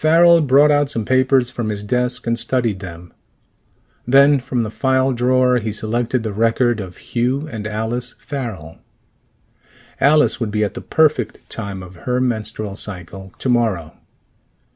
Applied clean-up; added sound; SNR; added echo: none; none; none; none.